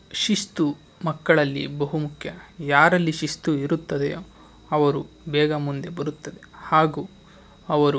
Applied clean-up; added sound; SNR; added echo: none; none; none; none.